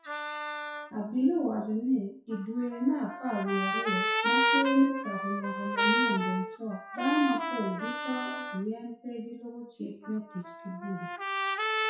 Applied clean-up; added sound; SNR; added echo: classical method WPE with log-MMSE.